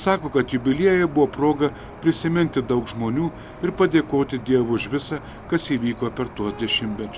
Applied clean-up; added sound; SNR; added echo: none; Cricket; 16 dB; none.